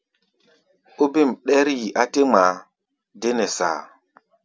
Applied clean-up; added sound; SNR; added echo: none; none; none; none.